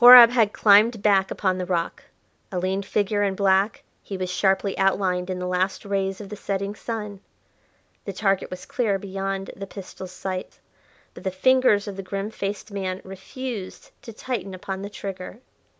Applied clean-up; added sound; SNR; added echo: none; none; none; none.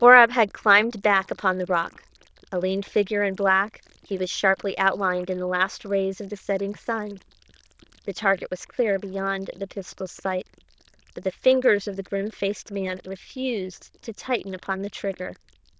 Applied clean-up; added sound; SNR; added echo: neural diffusion model UNIVERSE++.